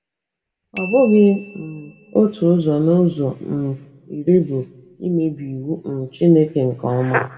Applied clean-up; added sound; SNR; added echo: none; Bicycle bell; 19 dB; reverberation time 0.8 s.